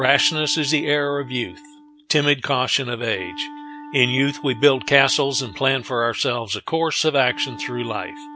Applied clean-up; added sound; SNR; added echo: none; Wind instrument, woodwind instrument; 18 dB; none.